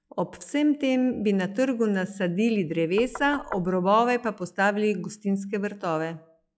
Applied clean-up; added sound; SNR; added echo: classical method log-MMSE.